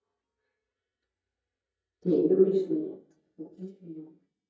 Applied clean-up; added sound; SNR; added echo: neural mask model DeepFilterNet 3.